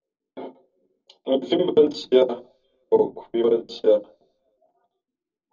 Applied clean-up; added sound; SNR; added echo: none; none; none; reverberation time 0.3 s.